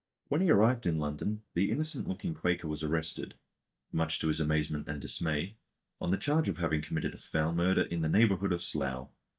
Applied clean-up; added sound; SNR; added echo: neural mask model DeepFilterNet 3.